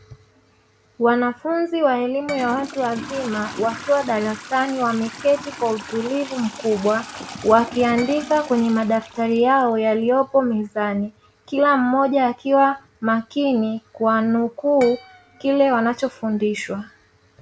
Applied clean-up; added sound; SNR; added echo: none; Trickle, dribble / Toilet flush + Harp; 18 dB; none.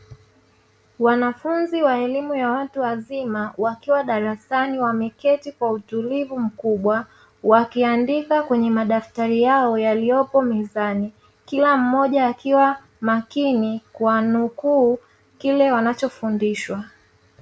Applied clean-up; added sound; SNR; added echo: none; none; none; none.